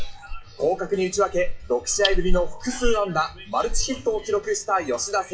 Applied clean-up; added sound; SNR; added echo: classical method WPE with log-MMSE.